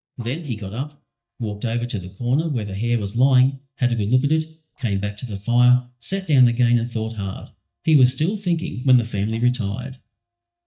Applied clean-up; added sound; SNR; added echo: neural mask model DeepFilterNet 3.